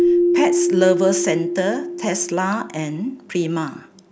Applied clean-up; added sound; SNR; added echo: none; Keyboard (musical); 0 dB; none.